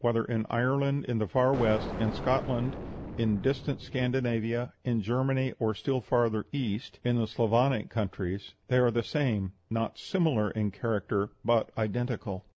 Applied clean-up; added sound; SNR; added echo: none; Explosion; 9 dB; none.